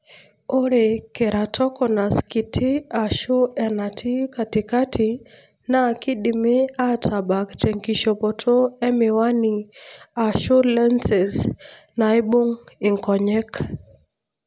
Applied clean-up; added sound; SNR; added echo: none; none; none; none.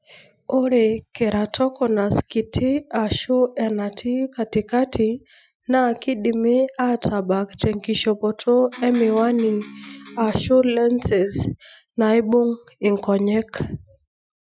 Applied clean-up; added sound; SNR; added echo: classical method Wiener filter.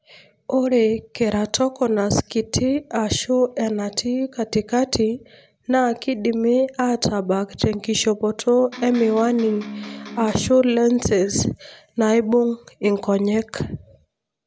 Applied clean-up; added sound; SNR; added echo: none; Electric guitar; 13 dB; none.